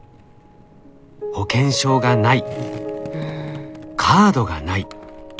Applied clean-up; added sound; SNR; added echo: none; Skateboard; 20 dB; none.